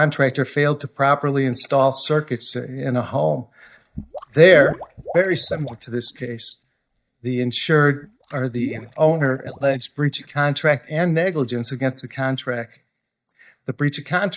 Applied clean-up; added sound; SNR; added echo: neural mask model DeepFilterNet 3.